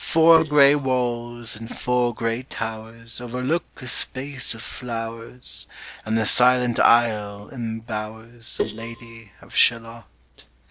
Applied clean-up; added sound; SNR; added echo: neural separator model SepFormer DNS4.